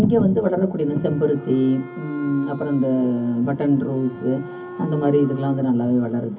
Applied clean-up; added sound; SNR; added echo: none; Wind instrument, woodwind instrument; 17 dB; reverberation time 0.3 s.